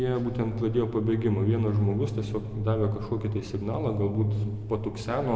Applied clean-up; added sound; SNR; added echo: none; none; none; none.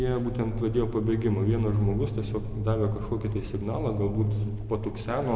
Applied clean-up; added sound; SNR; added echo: none; Livestock, farm animals, working animals; 12 dB; none.